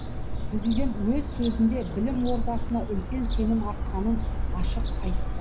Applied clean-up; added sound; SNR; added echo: none; Gull, seagull / Fowl; -1 dB; reverberation time 0.4 s.